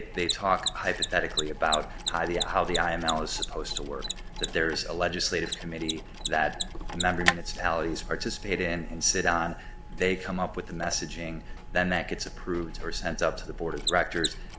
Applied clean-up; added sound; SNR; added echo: none; Mechanisms; 8 dB; none.